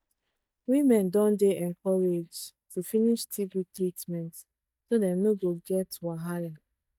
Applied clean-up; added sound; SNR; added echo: neural mask model DeepFilterNet 3.